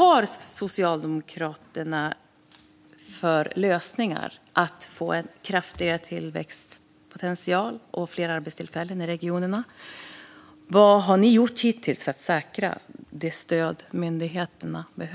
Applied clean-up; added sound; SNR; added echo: none; none; none; none.